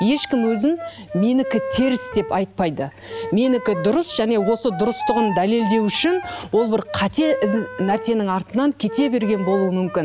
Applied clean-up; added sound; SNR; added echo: none; Wind instrument, woodwind instrument; 10 dB; none.